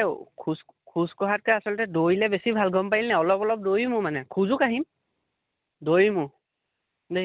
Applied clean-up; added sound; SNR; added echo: none; none; none; none.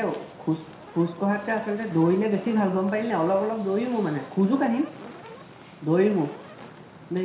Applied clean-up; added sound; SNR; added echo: none; Fire; 18 dB; reverberation time 0.7 s.